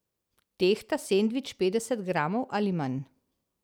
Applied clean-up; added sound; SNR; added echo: none; none; none; none.